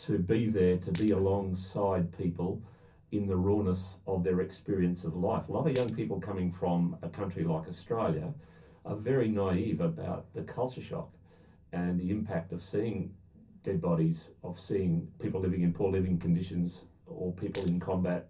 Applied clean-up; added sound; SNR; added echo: none; Coin (dropping); 10 dB; reverberation time 0.3 s.